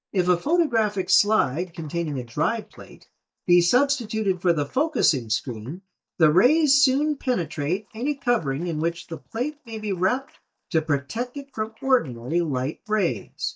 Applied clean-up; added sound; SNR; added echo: neural mask model DeepFilterNet 3.